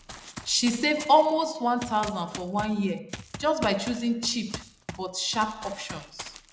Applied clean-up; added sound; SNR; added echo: none; Run; 14 dB; none.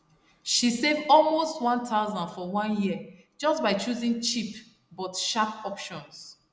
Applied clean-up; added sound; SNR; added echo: none; none; none; none.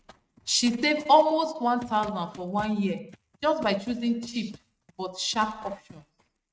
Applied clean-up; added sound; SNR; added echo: neural mask model RNNoise.